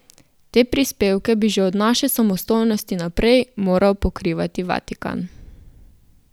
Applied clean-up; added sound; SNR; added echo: none; none; none; none.